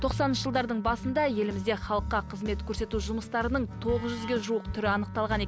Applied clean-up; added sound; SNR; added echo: none; Wind instrument, woodwind instrument; 17 dB; none.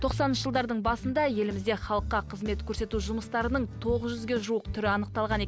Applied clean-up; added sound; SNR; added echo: none; none; none; none.